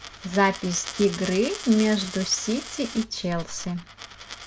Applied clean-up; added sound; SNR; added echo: none; Coin (dropping); 12 dB; none.